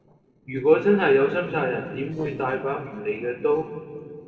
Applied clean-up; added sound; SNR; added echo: neural separator model SepFormer DNS4.